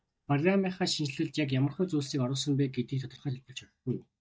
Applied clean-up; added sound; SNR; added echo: neural mask model DeepFilterNet 3.